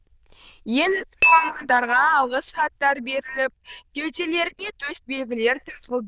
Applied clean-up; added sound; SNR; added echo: neural diffusion model UNIVERSE++.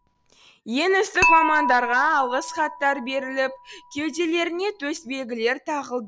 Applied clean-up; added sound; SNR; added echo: none; Dishes, pots, and pans / Chink, clink; 5 dB; none.